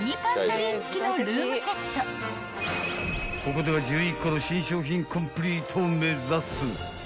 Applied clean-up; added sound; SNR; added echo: none; none; none; none.